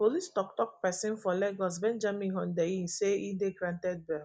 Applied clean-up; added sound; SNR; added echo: none; none; none; none.